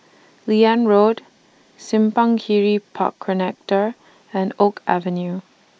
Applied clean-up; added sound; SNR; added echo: neural mask model Resemble Enhance denoiser.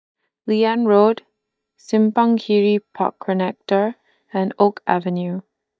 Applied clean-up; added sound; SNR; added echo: neural mask model DeepFilterNet 3.